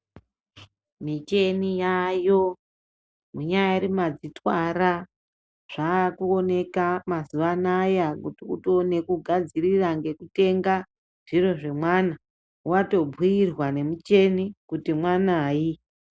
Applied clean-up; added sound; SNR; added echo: none; none; none; none.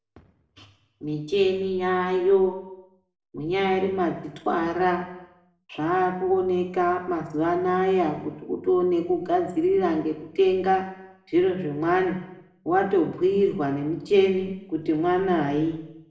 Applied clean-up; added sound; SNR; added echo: none; none; none; reverberation time 0.7 s.